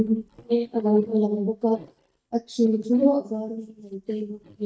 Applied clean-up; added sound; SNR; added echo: neural mask model DeepFilterNet 3.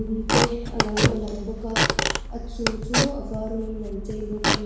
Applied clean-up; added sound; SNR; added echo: none; Squeak / Wood; -4 dB; reverberation time 1.0 s.